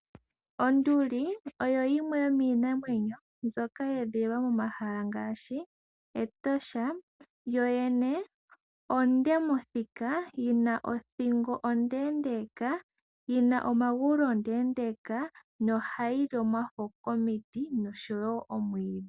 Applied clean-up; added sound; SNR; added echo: none; none; none; none.